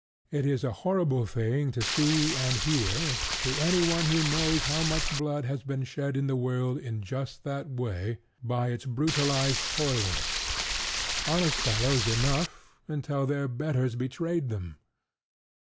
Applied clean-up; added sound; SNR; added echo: none; Stream; 1 dB; none.